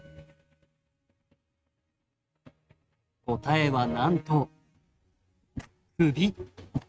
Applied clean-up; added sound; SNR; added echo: neural mask model RNNoise.